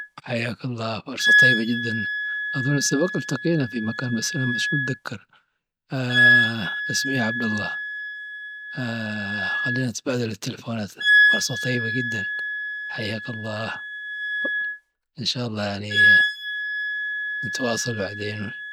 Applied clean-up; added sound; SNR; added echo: none; Wind instrument, woodwind instrument; -4 dB; none.